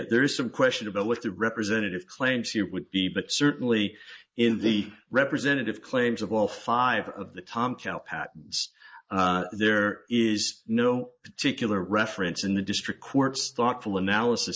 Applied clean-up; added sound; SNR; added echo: neural mask model Resemble Enhance denoiser.